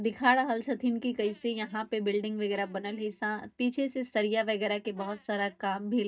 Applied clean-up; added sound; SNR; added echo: neural mask model DeepFilterNet 3.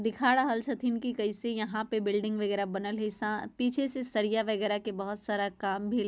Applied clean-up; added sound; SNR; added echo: none; none; none; none.